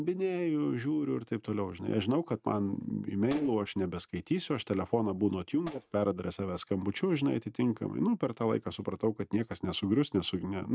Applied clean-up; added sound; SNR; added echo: neural mask model RNNoise.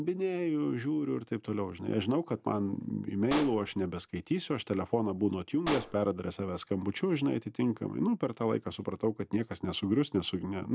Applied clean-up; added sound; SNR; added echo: none; Explosion; 10 dB; none.